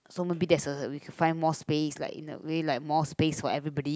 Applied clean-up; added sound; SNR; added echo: none; none; none; none.